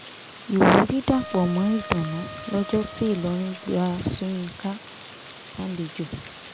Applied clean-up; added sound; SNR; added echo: none; Rain + Wind instrument, woodwind instrument; 14 dB; none.